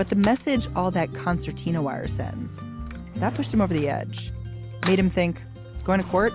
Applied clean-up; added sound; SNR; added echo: none; Cutlery, silverware / Drawer open or close; 18 dB; none.